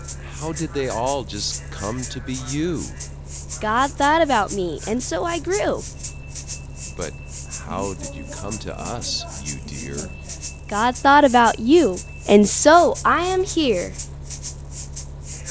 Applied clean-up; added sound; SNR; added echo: none; Bus + Rattle (instrument); 11 dB; none.